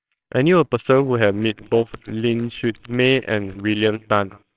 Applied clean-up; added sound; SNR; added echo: neural separator model SepFormer WHAMR!.